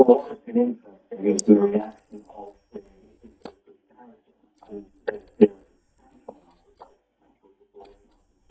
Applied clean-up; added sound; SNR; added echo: neural mask model DeepFilterNet 3.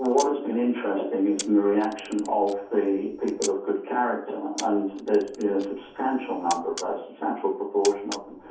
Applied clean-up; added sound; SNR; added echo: none; Camera; 17 dB; reverberation time 0.5 s.